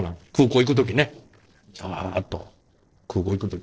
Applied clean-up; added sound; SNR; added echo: neural separator model SepFormer DNS4.